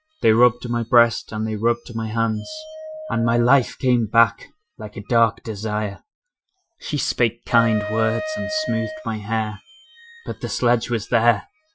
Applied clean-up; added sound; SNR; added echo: classical method Wiener filter.